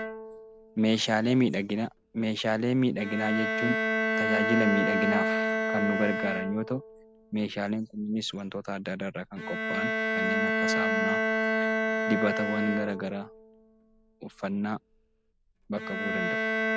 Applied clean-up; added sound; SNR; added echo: none; Bowed string instrument; 0 dB; none.